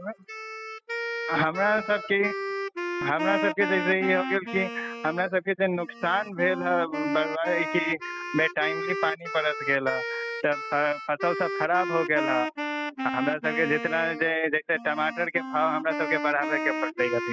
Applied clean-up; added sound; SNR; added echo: classical method spectral subtraction.